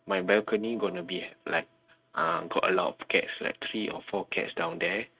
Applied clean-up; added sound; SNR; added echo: neural mask model RNNoise.